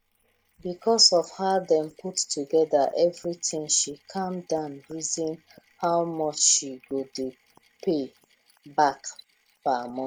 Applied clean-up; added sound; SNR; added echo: neural mask model Resemble Enhance denoiser.